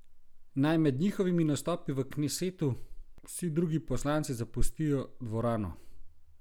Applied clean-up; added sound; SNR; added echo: none; none; none; none.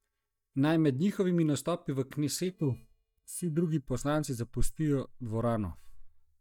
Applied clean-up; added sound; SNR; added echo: neural mask model DeepFilterNet 3.